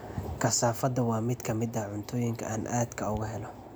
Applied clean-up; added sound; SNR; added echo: none; none; none; none.